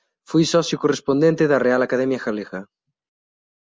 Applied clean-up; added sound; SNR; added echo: none; none; none; none.